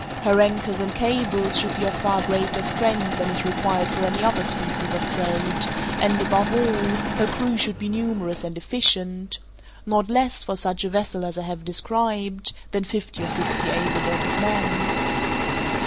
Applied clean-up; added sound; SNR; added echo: none; Engine / Mechanisms; 3 dB; none.